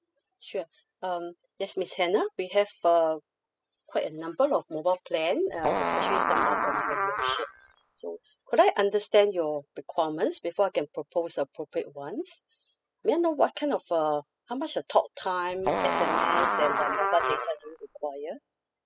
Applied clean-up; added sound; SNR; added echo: classical method spectral subtraction.